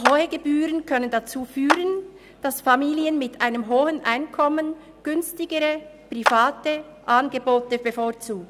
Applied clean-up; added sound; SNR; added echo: none; Clapping; 6 dB; none.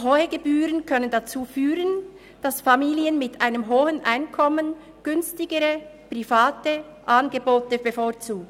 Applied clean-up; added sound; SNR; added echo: none; none; none; none.